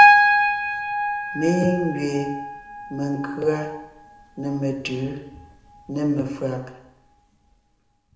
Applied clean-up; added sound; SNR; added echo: none; Piano; -4 dB; reverberation time 0.8 s.